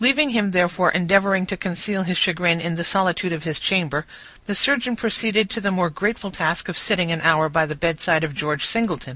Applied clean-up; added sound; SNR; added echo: none; none; none; none.